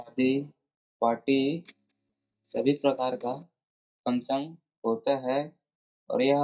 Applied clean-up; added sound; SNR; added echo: neural mask model DeepFilterNet 3.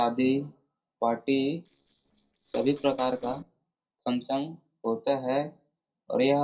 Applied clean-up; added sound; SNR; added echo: neural separator model SepFormer DNS4.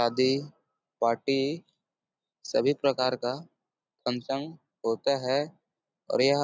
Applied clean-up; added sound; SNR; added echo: none; none; none; none.